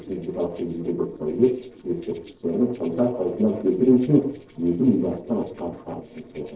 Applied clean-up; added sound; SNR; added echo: neural separator model SepFormer DNS4.